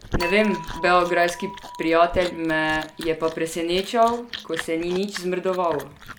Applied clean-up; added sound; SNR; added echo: none; Chewing, mastication + Dishes, pots, and pans / Chink, clink; 12 dB; none.